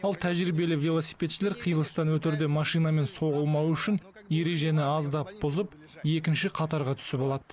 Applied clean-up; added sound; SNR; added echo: none; none; none; none.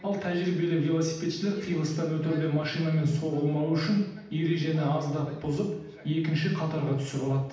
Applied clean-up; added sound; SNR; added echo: none; none; none; reverberation time 0.8 s.